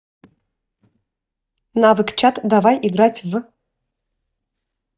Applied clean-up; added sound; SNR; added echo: neural mask model DeepFilterNet 3.